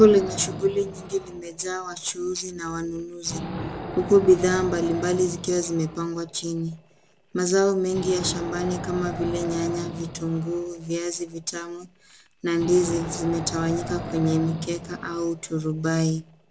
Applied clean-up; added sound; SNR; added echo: none; Wild animals; 11 dB; none.